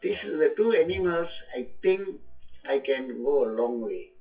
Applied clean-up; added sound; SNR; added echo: classical method WPE with log-MMSE.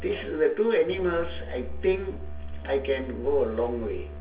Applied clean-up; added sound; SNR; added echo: none; Musical instrument; 12 dB; reverberation time 0.2 s.